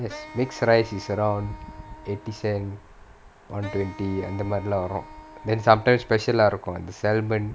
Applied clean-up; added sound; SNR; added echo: none; Wind instrument, woodwind instrument; 19 dB; none.